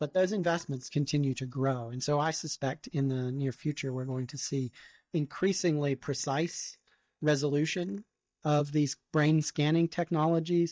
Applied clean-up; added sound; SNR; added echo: neural mask model DeepFilterNet 3.